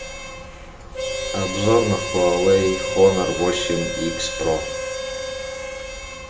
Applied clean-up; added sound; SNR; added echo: none; Harmonica; 5 dB; reverberation time 0.6 s.